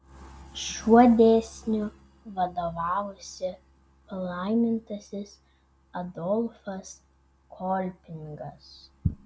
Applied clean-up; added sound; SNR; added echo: none; none; none; none.